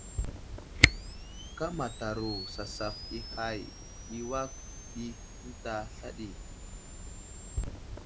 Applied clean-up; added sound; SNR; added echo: none; Camera; -5 dB; none.